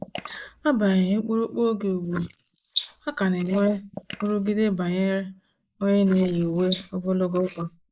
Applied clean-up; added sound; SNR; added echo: neural mask model Resemble Enhance denoiser.